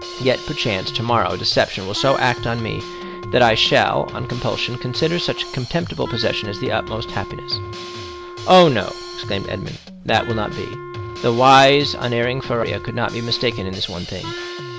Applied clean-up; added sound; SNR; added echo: none; Drum kit + Wind instrument, woodwind instrument; 11 dB; none.